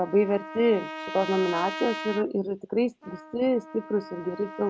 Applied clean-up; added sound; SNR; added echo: none; Trumpet; 11 dB; none.